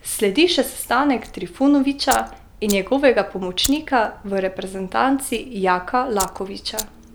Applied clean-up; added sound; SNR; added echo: none; Fire; 15 dB; none.